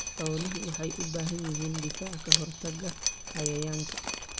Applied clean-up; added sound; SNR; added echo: none; Drip; -1 dB; none.